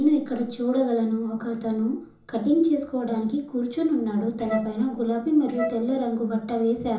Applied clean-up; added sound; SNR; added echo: none; Wind instrument, woodwind instrument; 8 dB; reverberation time 0.7 s.